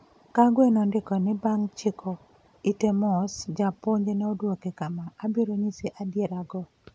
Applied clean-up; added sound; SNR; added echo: none; none; none; none.